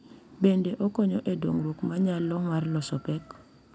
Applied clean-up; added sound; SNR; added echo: none; none; none; none.